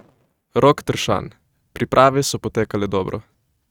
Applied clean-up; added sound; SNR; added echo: neural mask model RNNoise.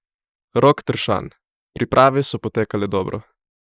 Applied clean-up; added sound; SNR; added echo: neural mask model Resemble Enhance denoiser.